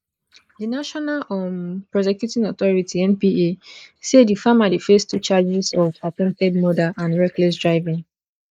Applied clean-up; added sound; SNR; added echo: neural mask model Resemble Enhance denoiser.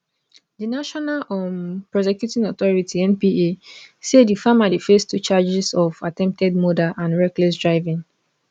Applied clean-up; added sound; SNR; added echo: none; none; none; none.